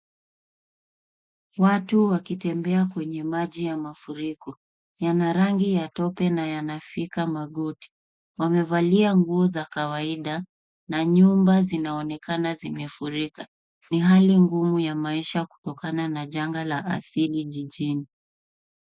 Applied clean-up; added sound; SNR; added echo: none; none; none; none.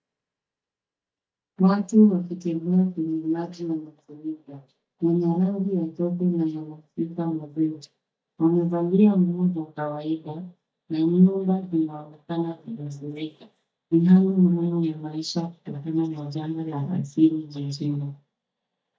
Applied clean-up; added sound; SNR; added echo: neural mask model DeepFilterNet 3.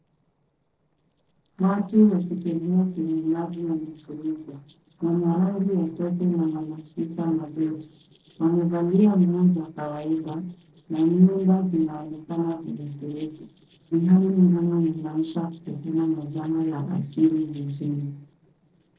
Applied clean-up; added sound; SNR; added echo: neural separator model SepFormer DNS4.